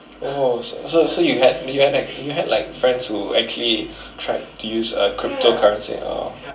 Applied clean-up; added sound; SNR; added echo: none; none; none; reverberation time 0.2 s.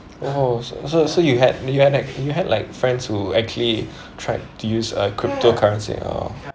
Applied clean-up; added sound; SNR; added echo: none; none; none; none.